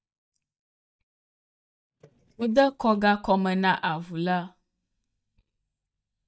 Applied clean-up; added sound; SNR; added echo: neural mask model DeepFilterNet 3.